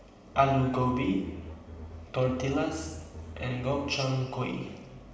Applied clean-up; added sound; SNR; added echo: none; Bowed string instrument; 13 dB; reverberation time 1.0 s.